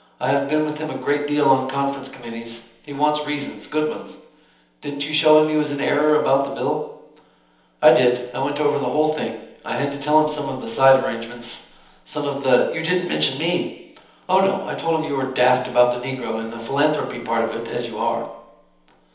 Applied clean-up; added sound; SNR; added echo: none; none; none; reverberation time 1.3 s.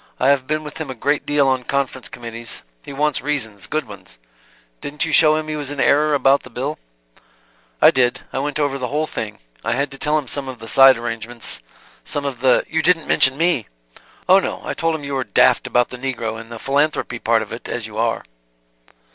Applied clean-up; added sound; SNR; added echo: none; none; none; none.